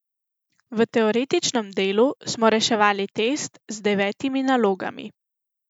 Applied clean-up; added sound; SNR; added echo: none; none; none; none.